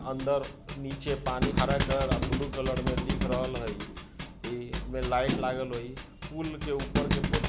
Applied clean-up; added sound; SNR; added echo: none; Thump, thud; -1 dB; none.